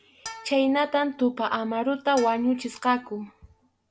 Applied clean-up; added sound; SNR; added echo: none; Bowed string instrument; 19 dB; none.